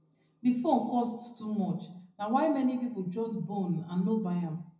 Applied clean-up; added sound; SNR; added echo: none; none; none; reverberation time 0.4 s.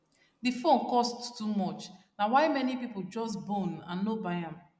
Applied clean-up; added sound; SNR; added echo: none; none; none; none.